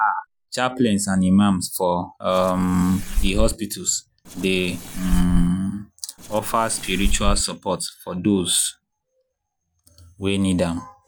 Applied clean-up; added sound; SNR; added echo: none; Fireworks; 0 dB; none.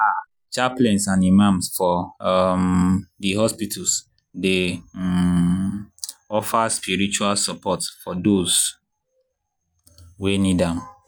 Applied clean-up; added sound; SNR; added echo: none; none; none; none.